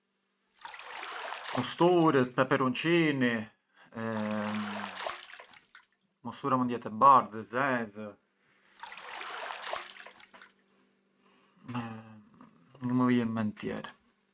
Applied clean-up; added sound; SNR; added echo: none; Bathtub (filling or washing); 12 dB; none.